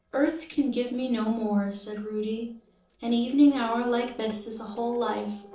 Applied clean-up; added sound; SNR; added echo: neural separator model SepFormer DNS4.